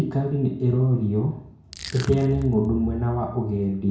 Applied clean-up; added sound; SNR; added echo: none; Crushing; 17 dB; reverberation time 0.5 s.